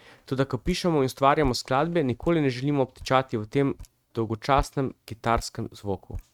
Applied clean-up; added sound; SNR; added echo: neural mask model RNNoise.